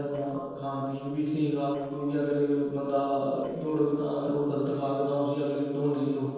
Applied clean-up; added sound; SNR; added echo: neural separator model SepFormer DNS4.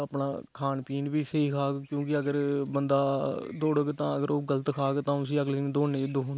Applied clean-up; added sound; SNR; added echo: none; none; none; none.